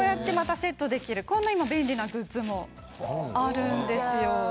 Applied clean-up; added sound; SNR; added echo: none; none; none; none.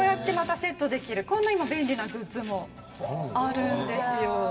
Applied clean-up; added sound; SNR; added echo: none; none; none; reverberation time 1.8 s.